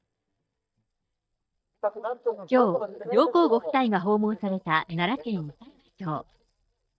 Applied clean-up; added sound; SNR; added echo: neural mask model DeepFilterNet 3.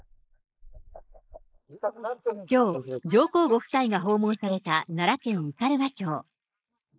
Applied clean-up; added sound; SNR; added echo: neural mask model Resemble Enhance denoiser.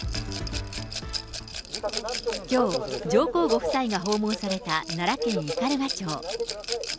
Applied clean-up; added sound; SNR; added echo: none; Rattle / Glass; 9 dB; none.